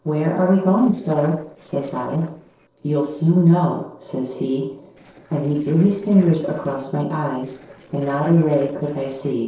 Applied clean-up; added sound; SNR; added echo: neural separator model SepFormer DNS4.